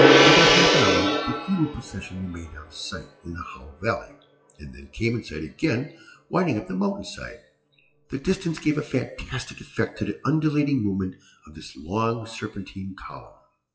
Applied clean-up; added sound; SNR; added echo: classical method WPE with log-MMSE.